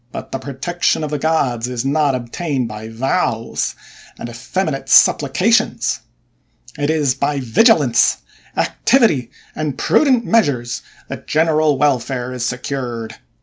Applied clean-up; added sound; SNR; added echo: none; none; none; none.